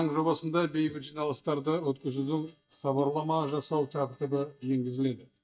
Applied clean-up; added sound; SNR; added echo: neural mask model DeepFilterNet 3.